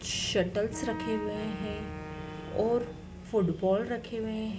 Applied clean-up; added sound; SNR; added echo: none; Wind instrument, woodwind instrument; 11 dB; none.